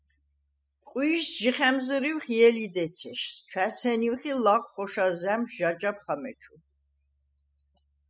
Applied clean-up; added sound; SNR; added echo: classical method spectral subtraction.